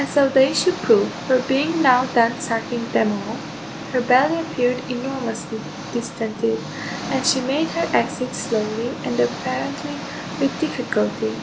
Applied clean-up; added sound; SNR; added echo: none; Engine; 9 dB; none.